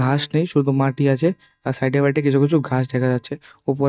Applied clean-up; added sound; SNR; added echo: neural mask model DeepFilterNet 3.